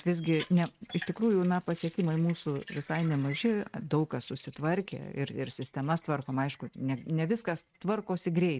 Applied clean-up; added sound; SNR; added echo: neural mask model RNNoise.